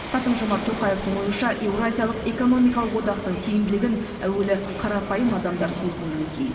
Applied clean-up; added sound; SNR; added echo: none; Waves, surf; 10 dB; reverberation time 2.1 s.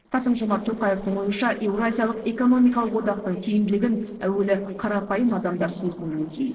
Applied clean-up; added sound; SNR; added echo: neural separator model SepFormer DNS4.